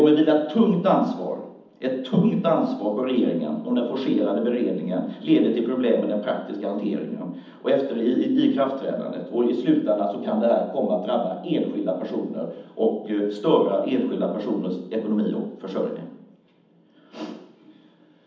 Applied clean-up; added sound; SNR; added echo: none; none; none; reverberation time 0.8 s.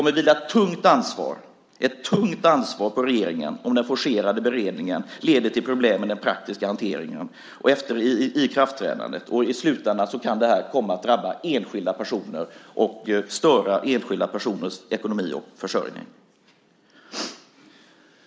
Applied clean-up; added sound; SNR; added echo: none; none; none; none.